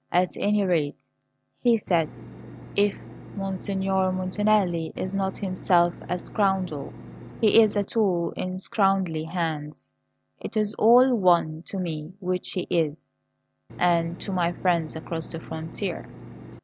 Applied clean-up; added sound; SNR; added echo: none; Engine; 15 dB; none.